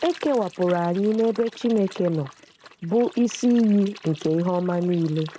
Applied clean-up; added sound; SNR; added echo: neural mask model RNNoise.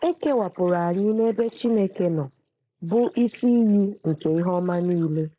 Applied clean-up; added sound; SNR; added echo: neural mask model Resemble Enhance denoiser.